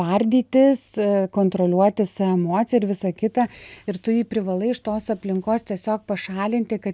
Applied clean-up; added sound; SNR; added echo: none; none; none; none.